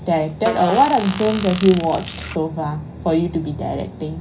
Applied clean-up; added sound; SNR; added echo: none; Fart; 11 dB; reverberation time 0.5 s.